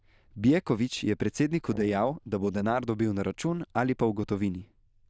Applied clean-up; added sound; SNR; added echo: neural diffusion model UNIVERSE++.